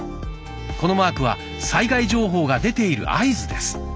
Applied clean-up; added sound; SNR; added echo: none; Bowed string instrument; 19 dB; none.